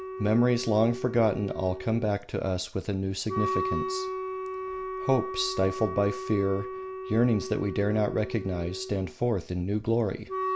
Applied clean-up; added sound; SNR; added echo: none; Wind instrument, woodwind instrument; 8 dB; none.